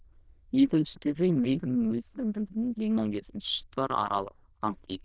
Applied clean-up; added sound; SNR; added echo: neural diffusion model UNIVERSE++.